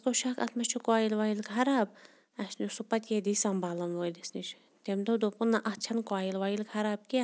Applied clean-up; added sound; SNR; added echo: none; none; none; none.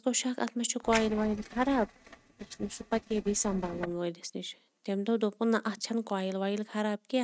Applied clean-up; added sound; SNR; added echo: neural mask model RNNoise.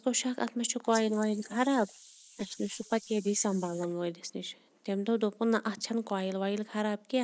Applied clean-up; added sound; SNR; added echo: neural mask model Resemble Enhance denoiser.